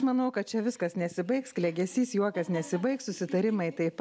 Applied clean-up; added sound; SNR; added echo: none; none; none; none.